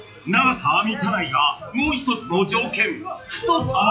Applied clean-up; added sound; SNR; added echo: classical method WPE with log-MMSE.